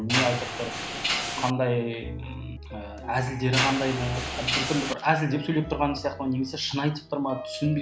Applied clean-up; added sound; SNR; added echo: none; Mechanisms; 5 dB; none.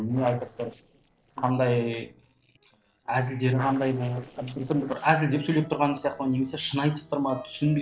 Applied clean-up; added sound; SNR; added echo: neural separator model SepFormer DNS4.